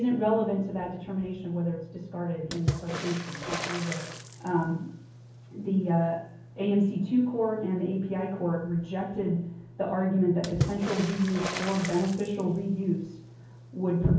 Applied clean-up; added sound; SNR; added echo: none; Water / Splash, splatter; 11 dB; reverberation time 0.7 s.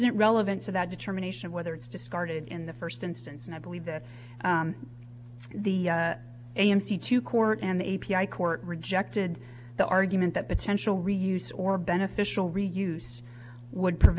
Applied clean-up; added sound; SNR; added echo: none; none; none; none.